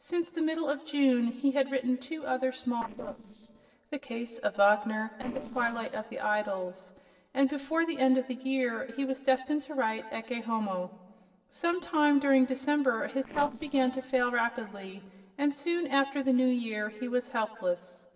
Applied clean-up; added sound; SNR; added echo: neural separator model SepFormer DNS4.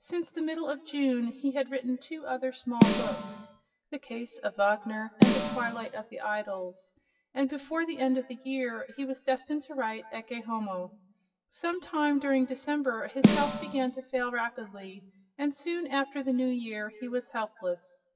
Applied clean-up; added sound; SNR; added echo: classical method WPE with log-MMSE.